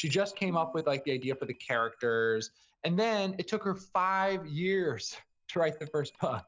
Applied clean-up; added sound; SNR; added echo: neural separator model SepFormer DNS4.